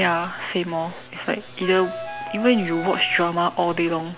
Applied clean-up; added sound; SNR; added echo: none; Wind instrument, woodwind instrument; 10 dB; none.